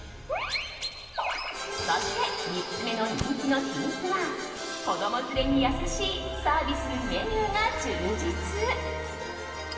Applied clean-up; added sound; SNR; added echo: none; Fire; 20 dB; reverberation time 2.5 s.